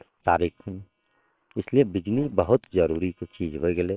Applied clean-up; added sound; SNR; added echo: neural separator model SepFormer WHAM!.